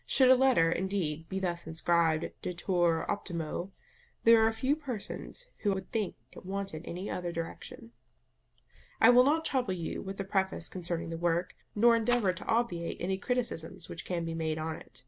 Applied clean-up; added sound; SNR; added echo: none; Rattle; 11 dB; none.